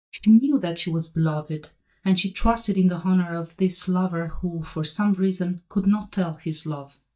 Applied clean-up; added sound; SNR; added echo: neural mask model DeepFilterNet 3.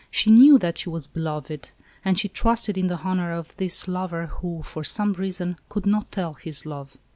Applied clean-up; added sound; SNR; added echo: none; none; none; none.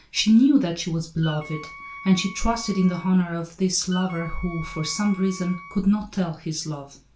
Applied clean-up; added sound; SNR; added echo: none; Wind instrument, woodwind instrument; 17 dB; reverberation time 0.3 s.